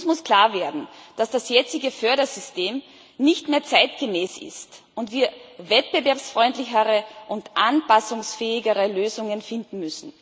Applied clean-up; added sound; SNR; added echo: none; none; none; none.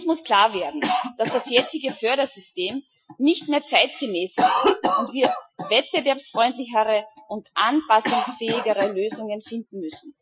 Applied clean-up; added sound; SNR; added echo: classical method Wiener filter.